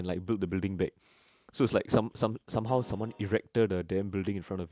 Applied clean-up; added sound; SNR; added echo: none; Keyboard (musical); 19 dB; none.